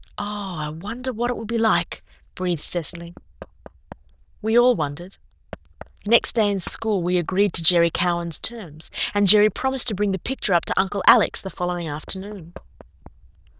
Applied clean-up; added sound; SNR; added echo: neural diffusion model UNIVERSE++.